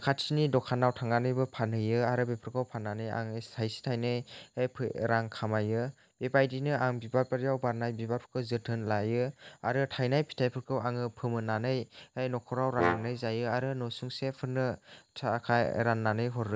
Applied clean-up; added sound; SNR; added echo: none; Brass instrument; 4 dB; none.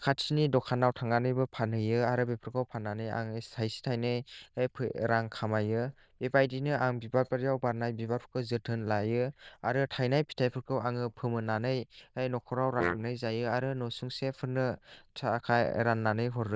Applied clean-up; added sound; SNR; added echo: neural diffusion model UNIVERSE++.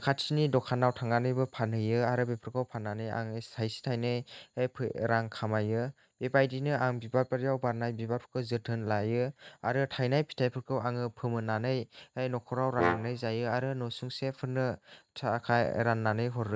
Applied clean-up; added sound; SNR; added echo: neural mask model RNNoise.